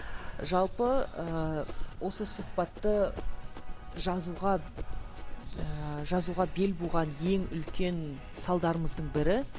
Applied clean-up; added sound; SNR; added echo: none; Run; 3 dB; none.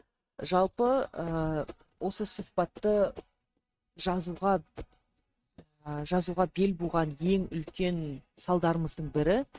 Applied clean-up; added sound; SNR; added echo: neural mask model RNNoise.